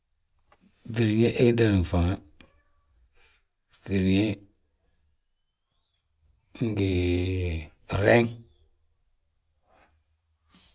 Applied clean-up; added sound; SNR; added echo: none; none; none; none.